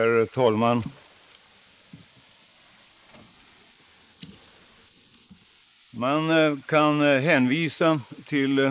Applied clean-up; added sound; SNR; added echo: neural mask model Resemble Enhance denoiser.